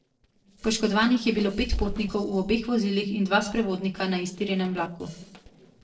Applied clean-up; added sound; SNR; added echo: neural separator model SepFormer DNS4.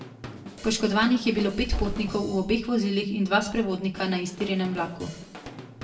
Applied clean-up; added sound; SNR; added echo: none; Drum kit; 16 dB; reverberation time 0.6 s.